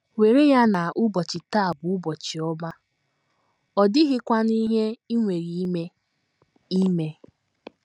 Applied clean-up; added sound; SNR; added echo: none; none; none; none.